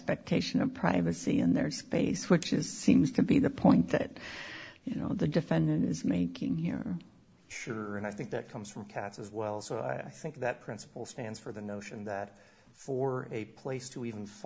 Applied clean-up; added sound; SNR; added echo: none; none; none; none.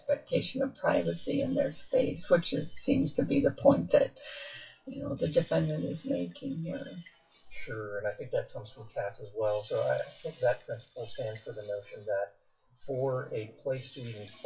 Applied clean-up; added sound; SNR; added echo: classical method WPE with log-MMSE.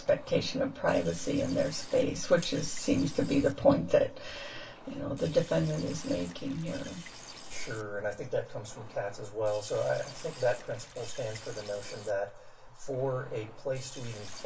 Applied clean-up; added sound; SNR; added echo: none; Liquid; 18 dB; reverberation time 0.2 s.